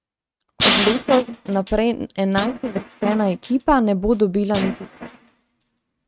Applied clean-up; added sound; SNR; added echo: neural mask model RNNoise.